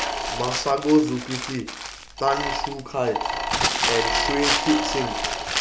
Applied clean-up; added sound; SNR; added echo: none; Mechanisms + Crumpling, crinkling; 1 dB; none.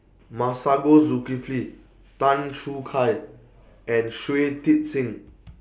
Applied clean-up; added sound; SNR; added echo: none; none; none; none.